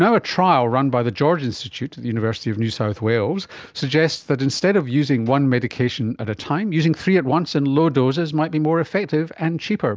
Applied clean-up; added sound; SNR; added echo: none; none; none; none.